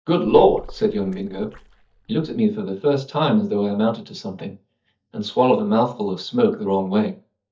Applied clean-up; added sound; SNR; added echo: neural mask model DeepFilterNet 3.